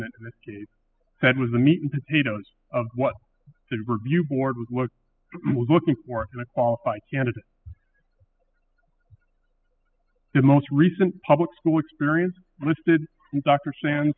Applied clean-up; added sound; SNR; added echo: classical method spectral subtraction.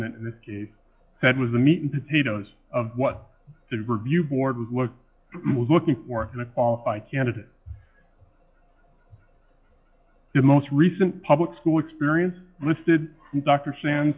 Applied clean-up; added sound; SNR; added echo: classical method log-MMSE.